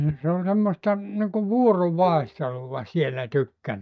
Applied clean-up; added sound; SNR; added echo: neural mask model DeepFilterNet 3.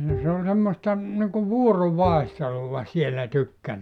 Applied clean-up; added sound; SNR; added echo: none; Bowed string instrument; 12 dB; none.